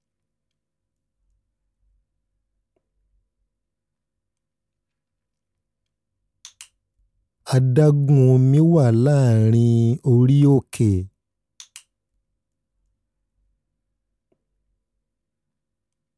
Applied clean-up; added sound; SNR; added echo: none; none; none; none.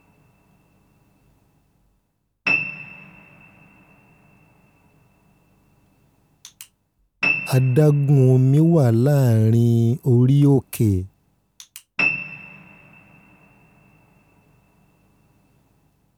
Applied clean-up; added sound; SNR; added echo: none; Piano; 11 dB; none.